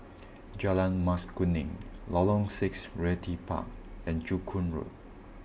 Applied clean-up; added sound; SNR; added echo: none; none; none; none.